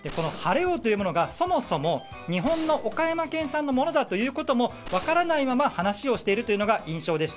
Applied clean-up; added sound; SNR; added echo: none; Gunshot, gunfire; 16 dB; none.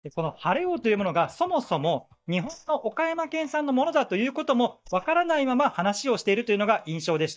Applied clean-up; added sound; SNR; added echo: neural mask model DeepFilterNet 3.